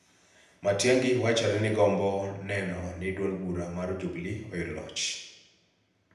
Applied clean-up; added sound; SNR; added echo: none; none; none; reverberation time 0.8 s.